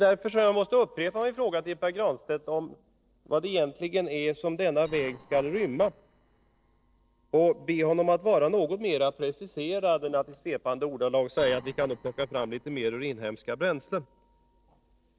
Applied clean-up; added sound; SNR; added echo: neural separator model SepFormer DNS4.